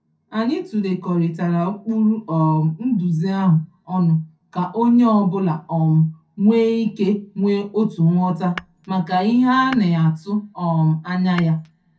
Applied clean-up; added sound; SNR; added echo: none; Tap / Glass; 18 dB; reverberation time 0.3 s.